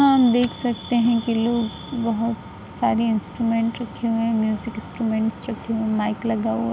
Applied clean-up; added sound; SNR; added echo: none; none; none; none.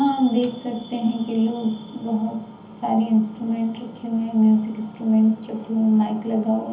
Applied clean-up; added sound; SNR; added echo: none; none; none; reverberation time 0.7 s.